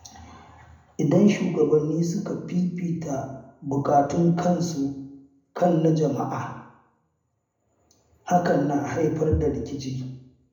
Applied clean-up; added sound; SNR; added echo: none; none; none; reverberation time 0.7 s.